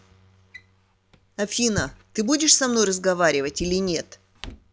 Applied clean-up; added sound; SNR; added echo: none; Drawer open or close; 18 dB; none.